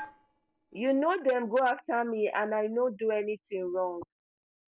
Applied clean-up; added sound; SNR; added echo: neural separator model SepFormer DNS4.